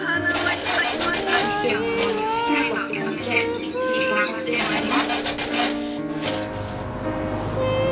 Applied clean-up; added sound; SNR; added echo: none; Printer; 2 dB; none.